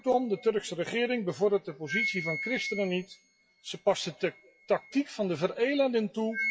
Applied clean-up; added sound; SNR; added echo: classical method WPE with log-MMSE.